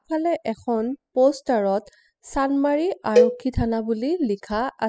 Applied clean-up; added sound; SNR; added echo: classical method spectral subtraction.